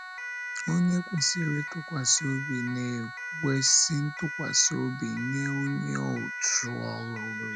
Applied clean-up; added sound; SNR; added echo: none; Siren; 8 dB; none.